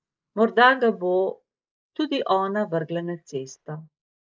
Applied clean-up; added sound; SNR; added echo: neural mask model Resemble Enhance denoiser.